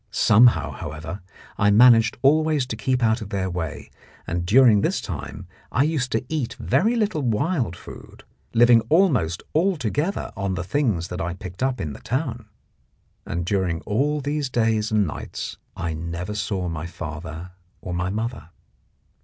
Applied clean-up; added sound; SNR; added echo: none; none; none; none.